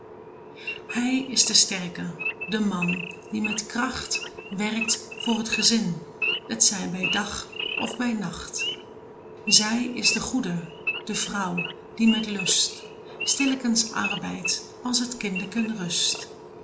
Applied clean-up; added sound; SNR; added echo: none; Idling / Wild animals; 7 dB; none.